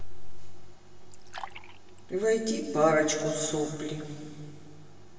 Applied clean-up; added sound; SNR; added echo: none; Fill (with liquid); 19 dB; reverberation time 2.5 s.